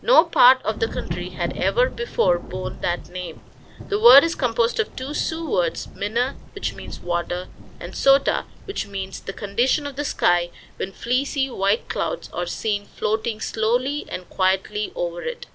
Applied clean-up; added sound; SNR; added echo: none; Thunder / Rain; 14 dB; none.